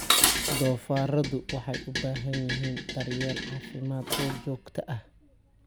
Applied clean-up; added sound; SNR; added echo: none; Dishes, pots, and pans; 0 dB; none.